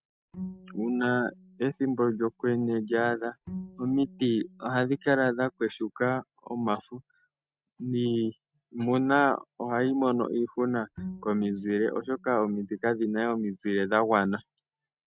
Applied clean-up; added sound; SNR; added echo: neural mask model RNNoise.